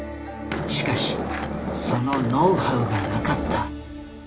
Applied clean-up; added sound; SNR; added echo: none; Skateboard; 3 dB; reverberation time 0.2 s.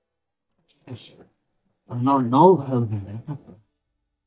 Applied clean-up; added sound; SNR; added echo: neural mask model DeepFilterNet 3.